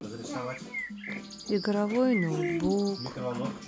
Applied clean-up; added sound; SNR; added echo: none; Bird; 12 dB; none.